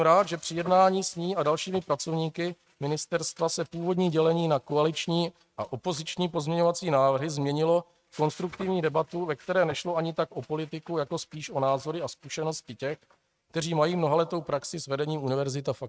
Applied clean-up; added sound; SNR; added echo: neural mask model RNNoise.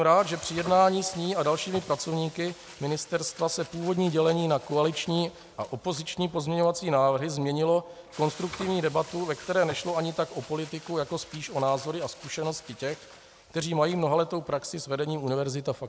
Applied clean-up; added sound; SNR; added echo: none; Frying (food); 20 dB; none.